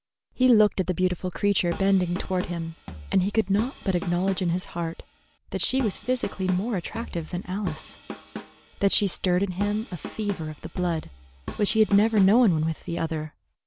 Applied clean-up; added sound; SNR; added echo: none; Drum kit; 14 dB; none.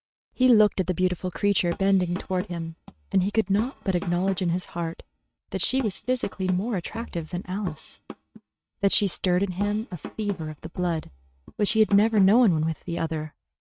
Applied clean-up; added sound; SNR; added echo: neural mask model RNNoise.